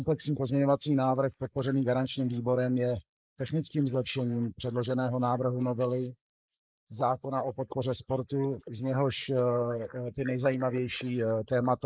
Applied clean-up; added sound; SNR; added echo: neural mask model Resemble Enhance denoiser.